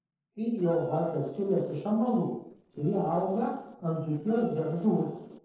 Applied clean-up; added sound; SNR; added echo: neural separator model SepFormer DNS4.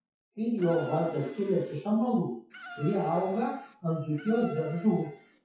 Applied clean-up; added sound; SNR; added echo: classical method WPE with log-MMSE.